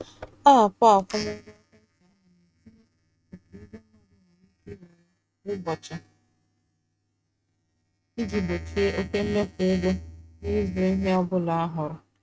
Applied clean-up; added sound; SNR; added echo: neural mask model RNNoise.